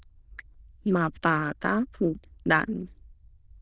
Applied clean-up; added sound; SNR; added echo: neural diffusion model UNIVERSE++.